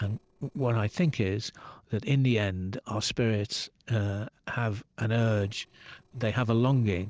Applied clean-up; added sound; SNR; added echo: neural separator model SepFormer DNS4.